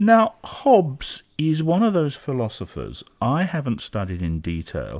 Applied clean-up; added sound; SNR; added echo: none; none; none; none.